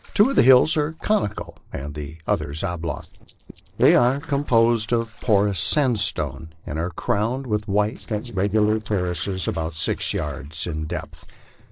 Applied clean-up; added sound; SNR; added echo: neural separator model SepFormer DNS4.